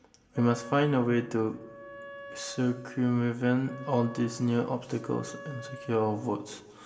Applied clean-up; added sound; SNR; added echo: none; Wind instrument, woodwind instrument; 17 dB; reverberation time 1.3 s.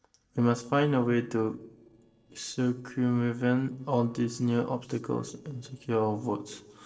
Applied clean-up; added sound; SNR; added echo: neural separator model SepFormer DNS4.